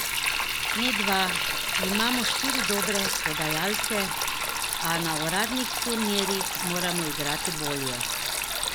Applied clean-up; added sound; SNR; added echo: none; Sink (filling or washing); -3 dB; none.